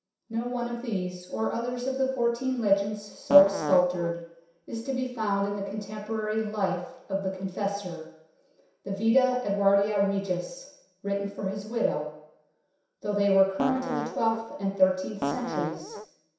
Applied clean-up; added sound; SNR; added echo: none; Fart; 4 dB; reverberation time 0.7 s.